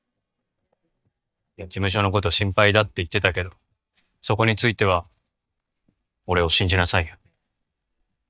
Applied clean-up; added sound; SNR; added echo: neural mask model DeepFilterNet 3.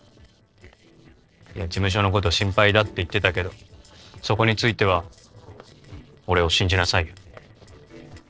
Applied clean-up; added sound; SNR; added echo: neural separator model SepFormer DNS4.